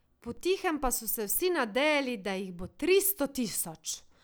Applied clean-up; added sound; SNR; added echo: none; none; none; none.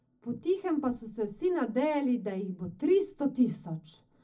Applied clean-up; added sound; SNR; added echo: none; none; none; reverberation time 0.4 s.